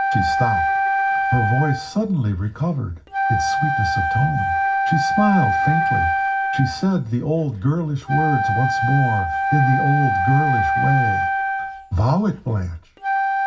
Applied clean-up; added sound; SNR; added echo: none; Wind instrument, woodwind instrument; 0 dB; reverberation time 0.4 s.